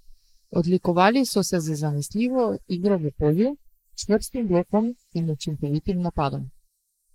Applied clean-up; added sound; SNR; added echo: neural mask model Resemble Enhance denoiser.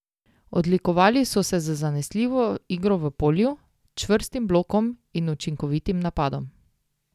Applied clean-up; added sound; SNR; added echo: none; none; none; none.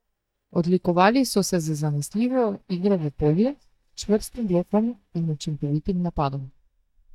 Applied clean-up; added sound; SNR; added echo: neural mask model DeepFilterNet 3.